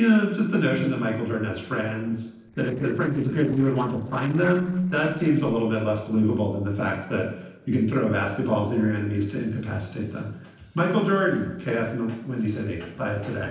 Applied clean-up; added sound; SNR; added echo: neural separator model SepFormer DNS4.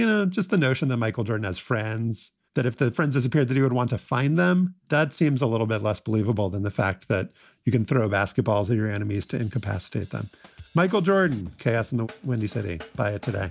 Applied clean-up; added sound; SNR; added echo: none; none; none; none.